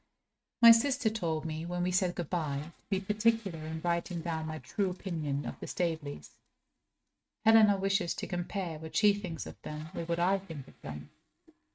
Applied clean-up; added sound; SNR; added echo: neural mask model RNNoise.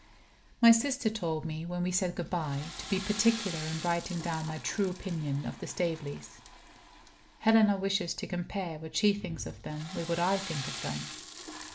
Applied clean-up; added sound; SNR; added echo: none; Toilet flush / Water; 14 dB; none.